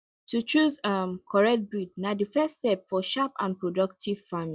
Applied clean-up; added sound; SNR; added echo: none; none; none; none.